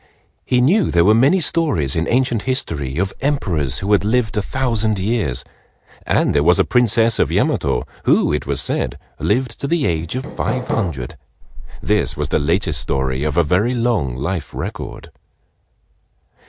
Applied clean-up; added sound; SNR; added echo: none; Hammer + Meow; 6 dB; none.